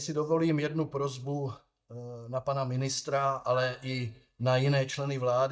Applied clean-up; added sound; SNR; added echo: neural mask model DeepFilterNet 3.